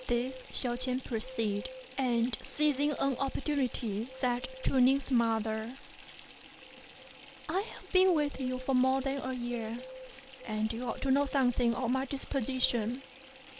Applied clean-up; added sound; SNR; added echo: none; Fill (with liquid) / Bathtub (filling or washing) + Bird; 17 dB; none.